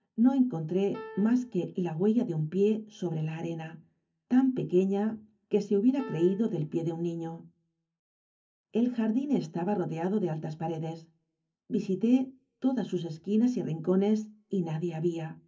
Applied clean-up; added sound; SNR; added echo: none; Piano; 18 dB; reverberation time 0.3 s.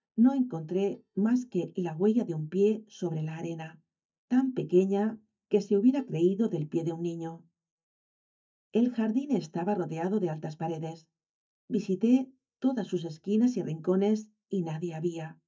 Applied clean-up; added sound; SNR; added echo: neural mask model DeepFilterNet 3.